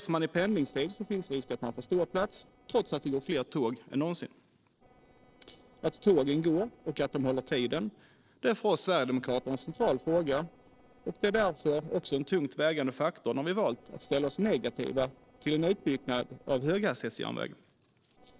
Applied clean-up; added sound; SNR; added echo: neural separator model SepFormer DNS4.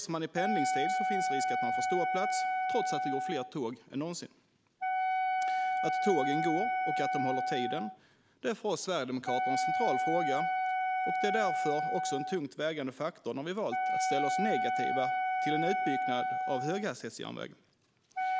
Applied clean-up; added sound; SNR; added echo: none; Wind instrument, woodwind instrument; -3 dB; none.